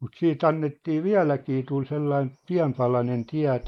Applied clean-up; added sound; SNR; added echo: neural mask model Resemble Enhance denoiser.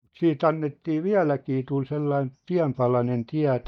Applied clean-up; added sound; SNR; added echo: neural mask model DeepFilterNet 3.